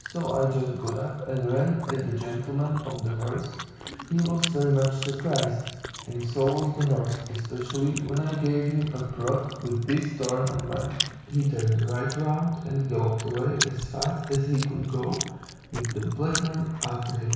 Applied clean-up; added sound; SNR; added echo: none; Chewing, mastication; 11 dB; reverberation time 1.1 s.